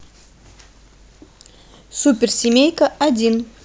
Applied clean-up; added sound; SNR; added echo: none; none; none; none.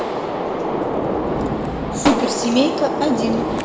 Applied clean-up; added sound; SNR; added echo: none; Gunshot, gunfire; -2 dB; reverberation time 2.9 s.